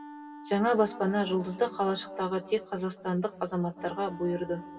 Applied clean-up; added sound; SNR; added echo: none; Wind instrument, woodwind instrument; 17 dB; reverberation time 2.3 s.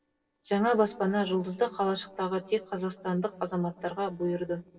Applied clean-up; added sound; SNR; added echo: neural separator model SepFormer DNS4.